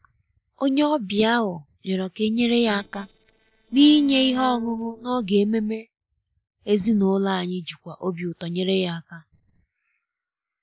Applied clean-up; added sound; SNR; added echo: neural separator model SepFormer DNS4.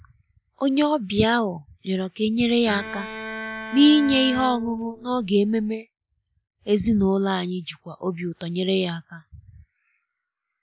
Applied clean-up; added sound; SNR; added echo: none; Bowed string instrument; 11 dB; none.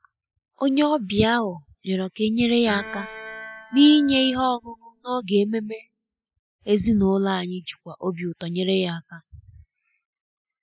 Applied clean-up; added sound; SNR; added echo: classical method spectral subtraction.